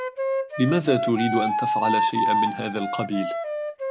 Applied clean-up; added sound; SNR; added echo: none; Wind instrument, woodwind instrument; -1 dB; none.